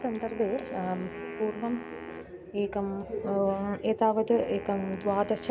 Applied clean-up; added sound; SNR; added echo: none; Wind instrument, woodwind instrument; 14 dB; none.